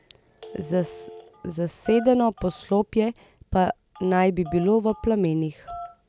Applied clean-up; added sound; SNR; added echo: none; Telephone; 19 dB; none.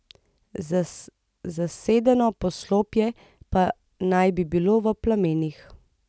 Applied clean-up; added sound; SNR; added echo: none; none; none; none.